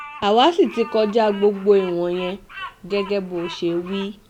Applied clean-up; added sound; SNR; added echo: none; Bird vocalization, bird call, bird song; 18 dB; none.